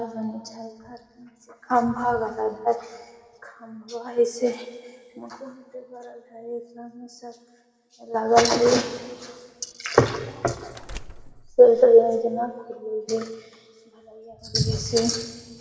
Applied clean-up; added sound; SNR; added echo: none; Door; 17 dB; reverberation time 2.0 s.